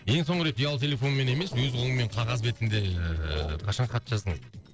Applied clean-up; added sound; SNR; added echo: neural separator model SepFormer DNS4.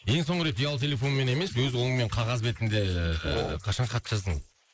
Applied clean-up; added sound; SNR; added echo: neural mask model Resemble Enhance denoiser.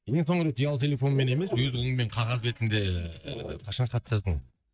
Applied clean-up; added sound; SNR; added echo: neural mask model DeepFilterNet 3.